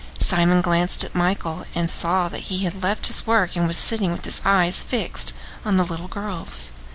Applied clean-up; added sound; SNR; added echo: none; Chewing, mastication; 13 dB; none.